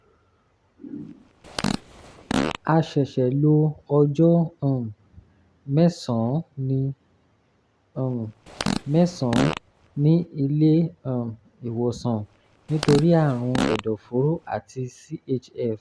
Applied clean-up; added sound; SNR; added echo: none; Fart; 6 dB; none.